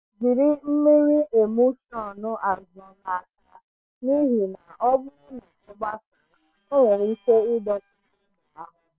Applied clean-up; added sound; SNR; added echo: neural separator model SepFormer WHAM!.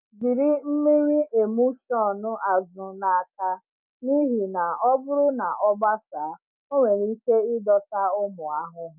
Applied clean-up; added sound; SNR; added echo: none; none; none; none.